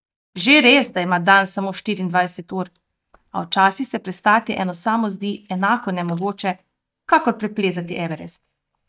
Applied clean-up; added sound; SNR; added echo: neural mask model DeepFilterNet 3.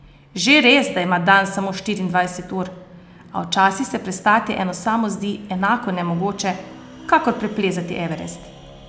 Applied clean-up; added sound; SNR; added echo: none; none; none; none.